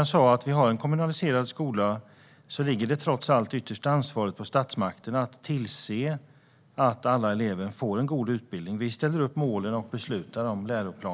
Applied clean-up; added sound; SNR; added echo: none; none; none; none.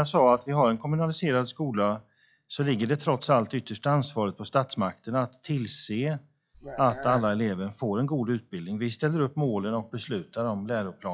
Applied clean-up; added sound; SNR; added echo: classical method log-MMSE.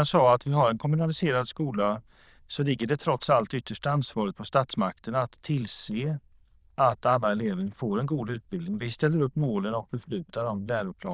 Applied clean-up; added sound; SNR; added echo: neural diffusion model UNIVERSE++.